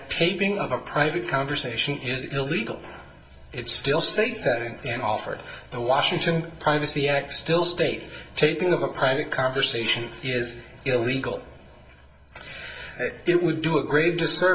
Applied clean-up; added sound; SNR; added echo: none; none; none; reverberation time 0.6 s.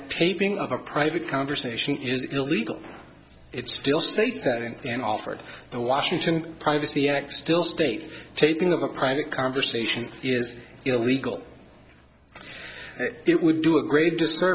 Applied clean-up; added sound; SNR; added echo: none; none; none; none.